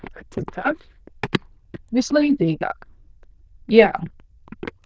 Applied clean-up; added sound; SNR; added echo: neural diffusion model UNIVERSE++.